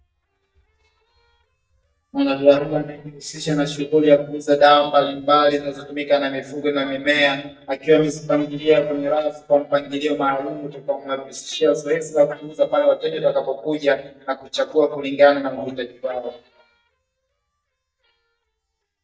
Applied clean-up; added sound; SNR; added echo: neural mask model DeepFilterNet 3.